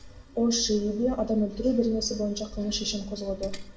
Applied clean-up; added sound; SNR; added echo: none; none; none; reverberation time 0.5 s.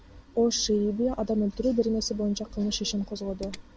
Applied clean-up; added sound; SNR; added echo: none; none; none; none.